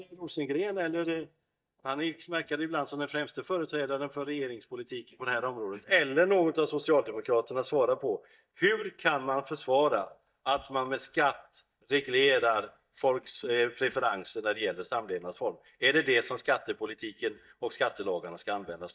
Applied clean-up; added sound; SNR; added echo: neural mask model DeepFilterNet 3.